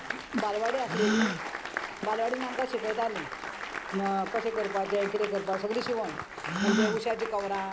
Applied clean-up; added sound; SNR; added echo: none; Gasp + Applause; 2 dB; none.